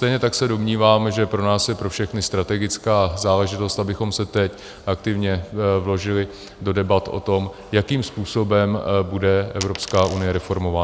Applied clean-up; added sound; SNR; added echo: none; Coin (dropping); 15 dB; none.